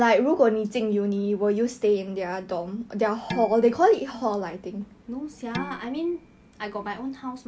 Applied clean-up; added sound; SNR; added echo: none; Dishes, pots, and pans; 15 dB; none.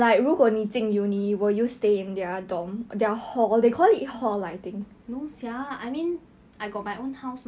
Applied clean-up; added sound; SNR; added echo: none; none; none; none.